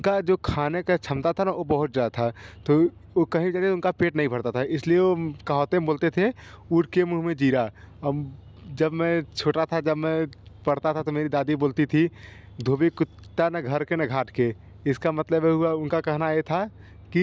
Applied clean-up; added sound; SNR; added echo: none; none; none; none.